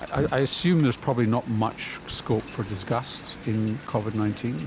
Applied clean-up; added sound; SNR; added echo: none; Wind; 14 dB; none.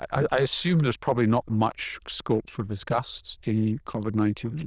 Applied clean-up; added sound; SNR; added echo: neural diffusion model UNIVERSE++.